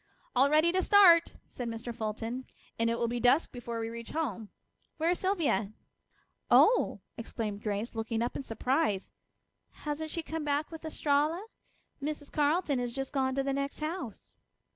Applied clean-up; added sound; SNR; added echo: none; none; none; none.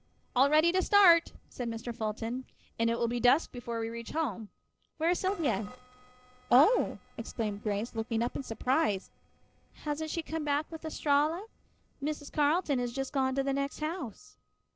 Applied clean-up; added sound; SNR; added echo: neural separator model SepFormer DNS4.